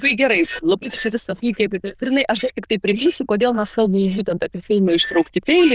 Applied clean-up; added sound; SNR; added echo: neural diffusion model UNIVERSE++.